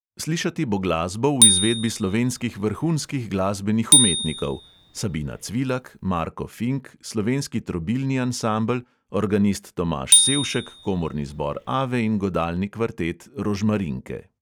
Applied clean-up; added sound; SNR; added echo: none; Bicycle bell; -1 dB; none.